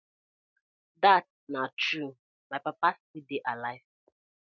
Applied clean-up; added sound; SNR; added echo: none; none; none; none.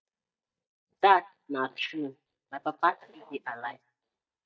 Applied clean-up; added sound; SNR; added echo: neural mask model DeepFilterNet 3.